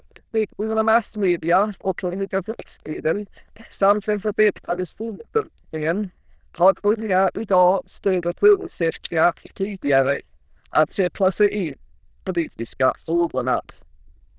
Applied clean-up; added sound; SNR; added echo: neural diffusion model UNIVERSE++.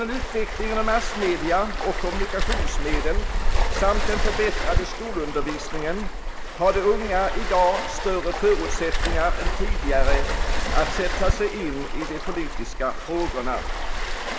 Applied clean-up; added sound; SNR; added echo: none; Waves, surf; -2 dB; none.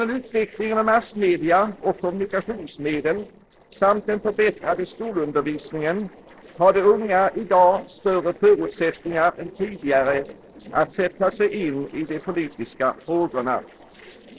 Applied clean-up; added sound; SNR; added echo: neural separator model SepFormer DNS4.